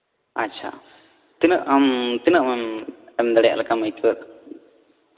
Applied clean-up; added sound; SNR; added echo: none; none; none; reverberation time 1.2 s.